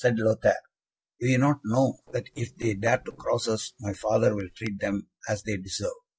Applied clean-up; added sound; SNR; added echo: neural separator model SepFormer DNS4.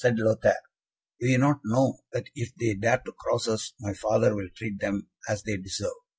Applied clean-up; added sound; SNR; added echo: none; none; none; none.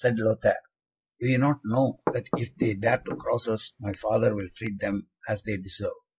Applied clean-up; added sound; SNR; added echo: neural mask model Resemble Enhance denoiser.